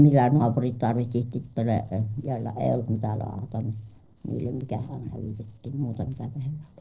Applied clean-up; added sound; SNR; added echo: neural separator model SepFormer DNS4.